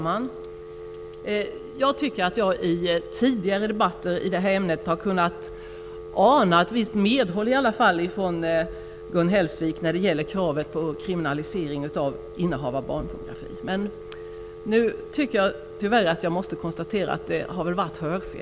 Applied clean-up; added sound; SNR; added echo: none; Telephone; 14 dB; none.